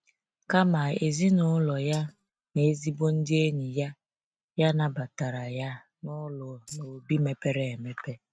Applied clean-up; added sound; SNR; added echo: neural mask model RNNoise.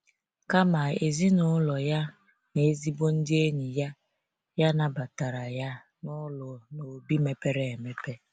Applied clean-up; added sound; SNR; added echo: none; none; none; none.